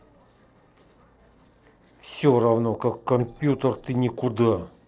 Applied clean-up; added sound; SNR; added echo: neural separator model SepFormer DNS4.